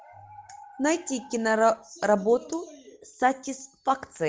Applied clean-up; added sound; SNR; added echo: none; none; none; none.